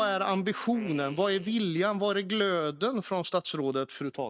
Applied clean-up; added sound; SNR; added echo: neural mask model RNNoise.